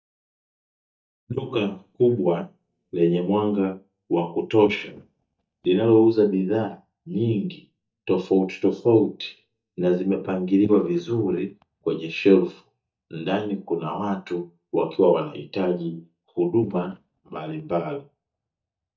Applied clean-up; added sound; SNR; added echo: neural mask model DeepFilterNet 3.